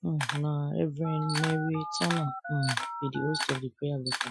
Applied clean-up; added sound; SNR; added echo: classical method Wiener filter.